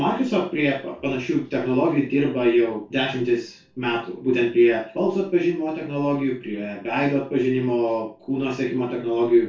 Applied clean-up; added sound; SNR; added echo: none; none; none; reverberation time 0.2 s.